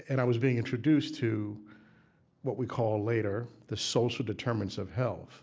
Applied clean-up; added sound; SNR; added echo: none; none; none; none.